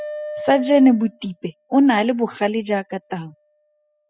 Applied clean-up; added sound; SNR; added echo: classical method spectral subtraction.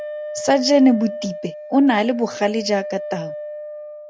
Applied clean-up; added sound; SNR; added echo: none; Wind instrument, woodwind instrument; 11 dB; none.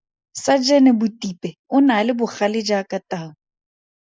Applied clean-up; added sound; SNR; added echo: neural mask model Resemble Enhance denoiser.